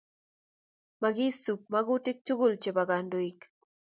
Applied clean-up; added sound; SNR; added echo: none; none; none; none.